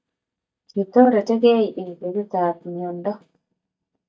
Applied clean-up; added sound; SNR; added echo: neural mask model DeepFilterNet 3.